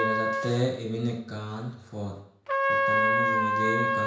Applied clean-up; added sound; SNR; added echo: none; Trumpet; -4 dB; reverberation time 0.5 s.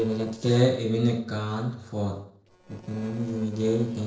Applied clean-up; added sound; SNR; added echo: neural separator model SepFormer DNS4.